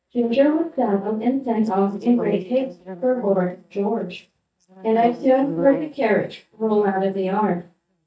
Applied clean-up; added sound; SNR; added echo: neural mask model DeepFilterNet 3.